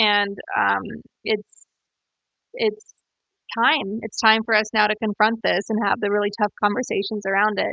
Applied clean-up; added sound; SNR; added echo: none; none; none; none.